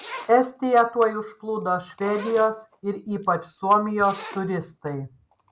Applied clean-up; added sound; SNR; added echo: none; Zipper (clothing); 19 dB; none.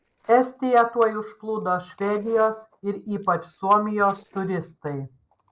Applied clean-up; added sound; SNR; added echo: neural separator model SepFormer DNS4.